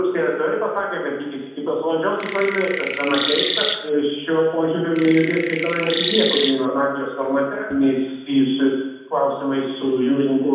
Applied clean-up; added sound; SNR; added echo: none; Chirp, tweet; 4 dB; reverberation time 1.0 s.